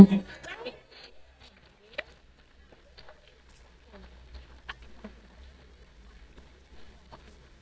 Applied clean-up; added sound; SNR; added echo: neural mask model DeepFilterNet 3.